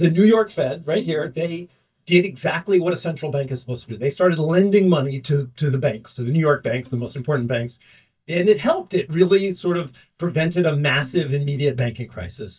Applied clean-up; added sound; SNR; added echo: neural mask model DeepFilterNet 3.